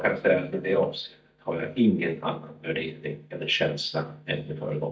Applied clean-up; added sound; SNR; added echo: neural mask model DeepFilterNet 3.